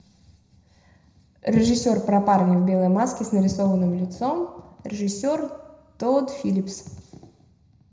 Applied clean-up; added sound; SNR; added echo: none; none; none; reverberation time 0.7 s.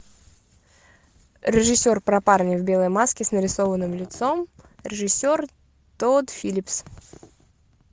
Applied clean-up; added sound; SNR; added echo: none; none; none; none.